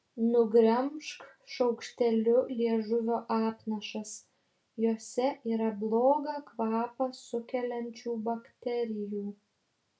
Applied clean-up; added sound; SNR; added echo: none; none; none; none.